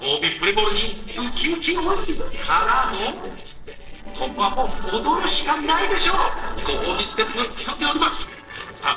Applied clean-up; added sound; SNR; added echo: neural separator model SepFormer DNS4.